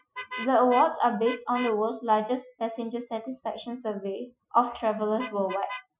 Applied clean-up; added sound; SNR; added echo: classical method Wiener filter.